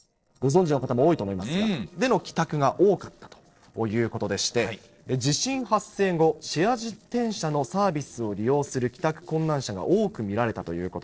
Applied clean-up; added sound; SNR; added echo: neural separator model SepFormer DNS4.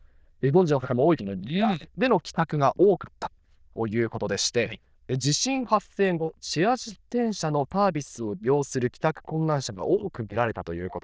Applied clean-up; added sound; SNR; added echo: neural diffusion model UNIVERSE++.